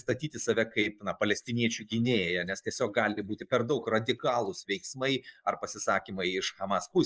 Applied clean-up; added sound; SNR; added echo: neural mask model Resemble Enhance denoiser.